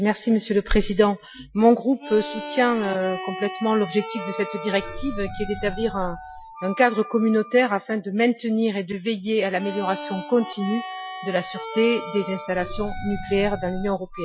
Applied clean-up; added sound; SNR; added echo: classical method Wiener filter.